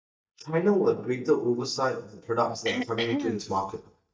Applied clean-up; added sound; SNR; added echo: neural mask model DeepFilterNet 3.